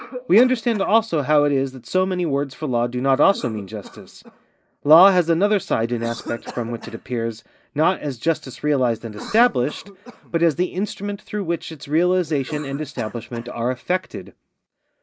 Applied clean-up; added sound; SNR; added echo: neural mask model Resemble Enhance denoiser.